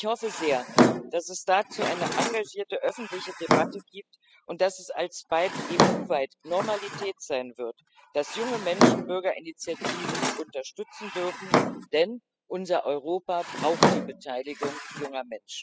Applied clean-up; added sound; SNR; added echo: classical method spectral subtraction.